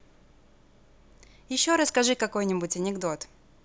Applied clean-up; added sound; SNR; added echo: none; none; none; none.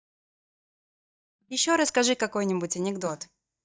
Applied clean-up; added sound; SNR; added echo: neural mask model DeepFilterNet 3.